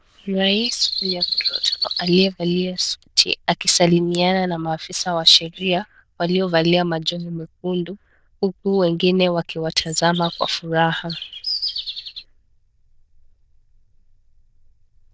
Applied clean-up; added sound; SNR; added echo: neural diffusion model UNIVERSE++.